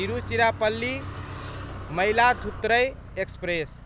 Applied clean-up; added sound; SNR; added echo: none; Car; 11 dB; none.